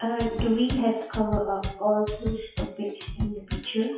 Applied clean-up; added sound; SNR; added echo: classical method WPE with log-MMSE.